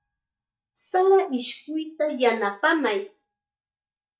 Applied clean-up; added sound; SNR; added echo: neural mask model DeepFilterNet 3.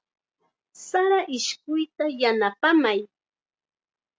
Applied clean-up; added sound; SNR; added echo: none; none; none; none.